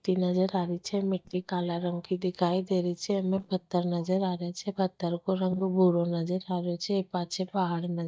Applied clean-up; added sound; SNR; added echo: neural mask model DeepFilterNet 3.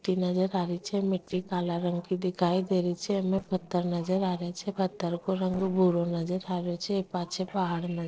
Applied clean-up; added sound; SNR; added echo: neural separator model SepFormer DNS4.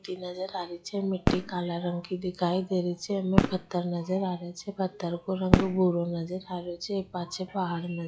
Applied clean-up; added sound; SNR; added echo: classical method log-MMSE.